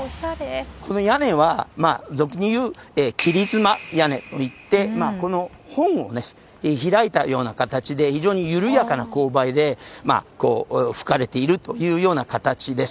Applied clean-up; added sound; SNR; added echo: none; none; none; none.